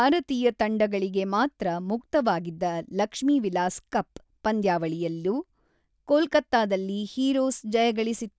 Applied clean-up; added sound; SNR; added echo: none; none; none; none.